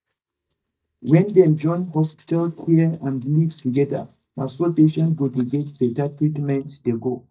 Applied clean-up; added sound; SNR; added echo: neural mask model DeepFilterNet 3.